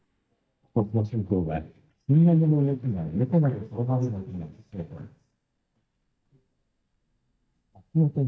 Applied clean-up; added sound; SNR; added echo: neural mask model DeepFilterNet 3.